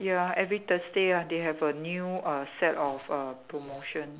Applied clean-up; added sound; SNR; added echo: none; none; none; none.